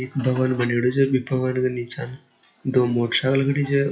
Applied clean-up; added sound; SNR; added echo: classical method WPE with log-MMSE.